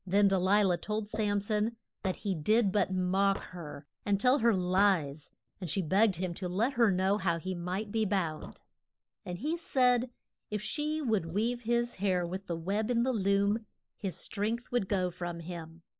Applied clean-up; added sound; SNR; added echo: neural mask model Resemble Enhance denoiser.